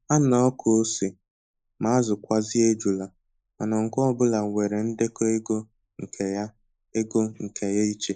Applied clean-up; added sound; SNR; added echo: neural mask model Resemble Enhance denoiser.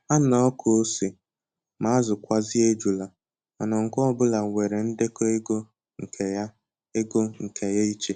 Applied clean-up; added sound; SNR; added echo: none; none; none; none.